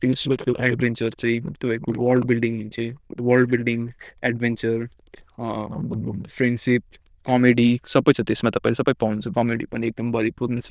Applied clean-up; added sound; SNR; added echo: neural diffusion model UNIVERSE++.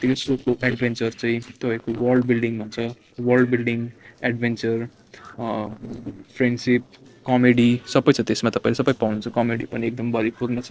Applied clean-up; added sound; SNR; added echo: neural separator model SepFormer DNS4.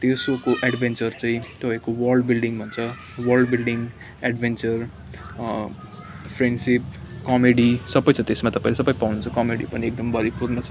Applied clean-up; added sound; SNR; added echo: none; none; none; none.